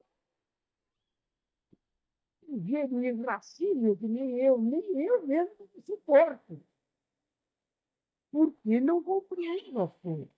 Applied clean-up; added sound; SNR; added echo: neural mask model DeepFilterNet 3.